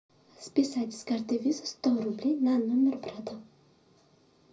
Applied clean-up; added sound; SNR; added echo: none; none; none; reverberation time 0.4 s.